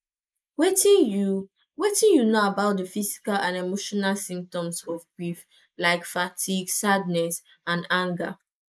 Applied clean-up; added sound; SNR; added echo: neural mask model Resemble Enhance denoiser.